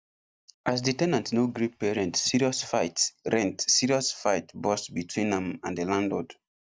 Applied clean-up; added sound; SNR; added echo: none; none; none; none.